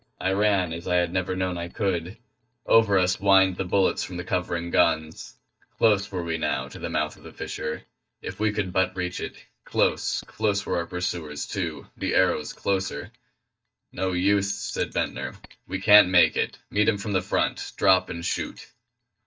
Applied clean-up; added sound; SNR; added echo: neural mask model DeepFilterNet 3.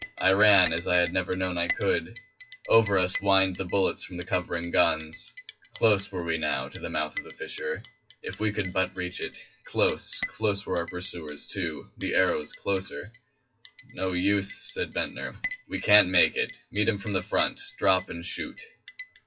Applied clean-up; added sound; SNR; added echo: classical method WPE with log-MMSE.